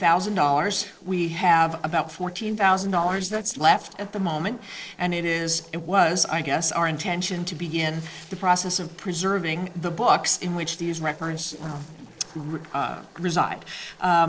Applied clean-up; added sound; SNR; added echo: neural separator model SepFormer DNS4.